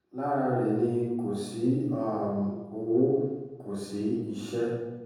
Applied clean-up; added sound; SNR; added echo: none; none; none; reverberation time 1.3 s.